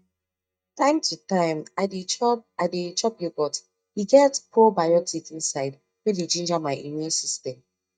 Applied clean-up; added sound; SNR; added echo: neural mask model DeepFilterNet 3.